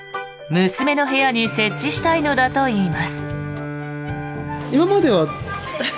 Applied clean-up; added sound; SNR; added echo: none; Bowed string instrument; 12 dB; none.